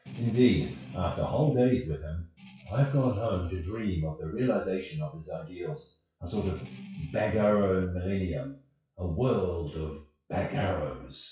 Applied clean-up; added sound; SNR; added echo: classical method WPE with log-MMSE.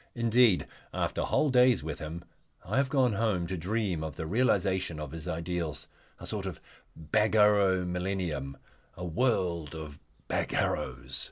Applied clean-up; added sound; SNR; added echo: none; none; none; none.